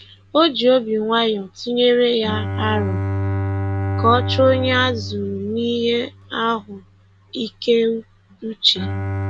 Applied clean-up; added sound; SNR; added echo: none; Bowed string instrument; 6 dB; none.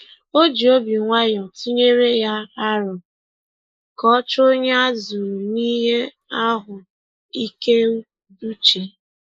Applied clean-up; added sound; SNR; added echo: neural mask model Resemble Enhance denoiser.